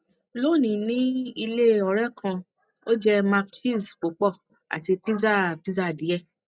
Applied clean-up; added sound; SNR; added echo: none; none; none; none.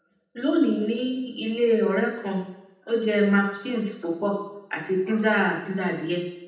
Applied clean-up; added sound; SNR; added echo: none; none; none; reverberation time 0.8 s.